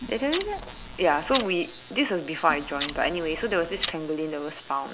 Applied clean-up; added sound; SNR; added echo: none; Clock; 11 dB; none.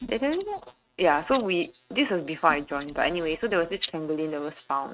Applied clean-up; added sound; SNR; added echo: neural mask model RNNoise.